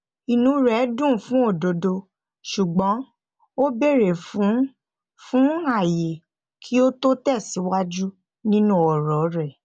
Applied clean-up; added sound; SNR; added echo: none; none; none; none.